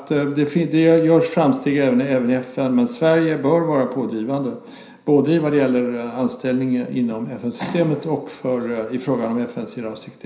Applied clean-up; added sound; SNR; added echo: none; none; none; reverberation time 0.5 s.